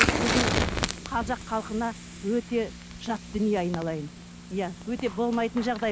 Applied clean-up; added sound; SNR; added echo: none; Fire; 2 dB; none.